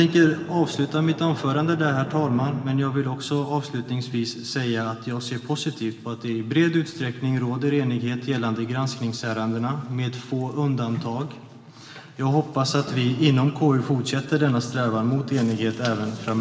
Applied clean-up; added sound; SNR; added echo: none; Drum; 18 dB; reverberation time 1.6 s.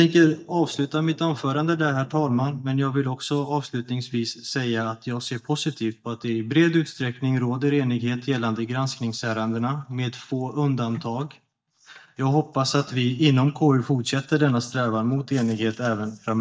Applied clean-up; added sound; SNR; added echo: neural mask model DeepFilterNet 3.